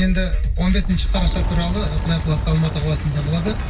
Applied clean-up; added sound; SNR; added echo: none; Wind; 0 dB; reverberation time 0.1 s.